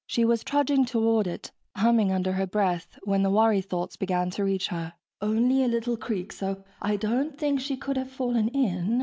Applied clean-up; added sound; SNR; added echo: none; none; none; none.